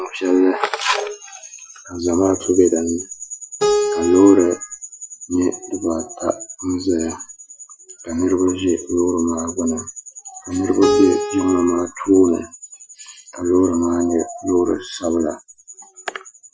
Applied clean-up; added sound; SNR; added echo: classical method Wiener filter.